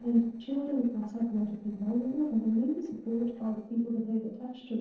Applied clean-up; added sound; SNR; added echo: neural separator model SepFormer DNS4.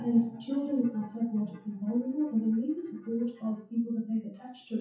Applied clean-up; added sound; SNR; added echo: classical method WPE with log-MMSE.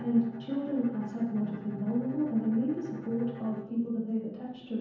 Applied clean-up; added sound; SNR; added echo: none; Bowed string instrument; 15 dB; reverberation time 0.9 s.